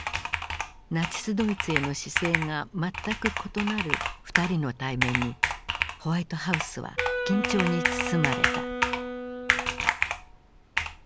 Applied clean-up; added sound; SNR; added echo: none; Wind instrument, woodwind instrument + Computer keyboard; -1 dB; none.